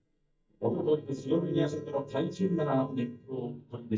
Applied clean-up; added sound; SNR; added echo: neural mask model DeepFilterNet 3.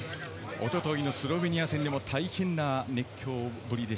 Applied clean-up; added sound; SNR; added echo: none; none; none; none.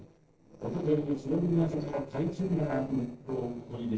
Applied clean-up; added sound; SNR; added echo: neural separator model SepFormer DNS4.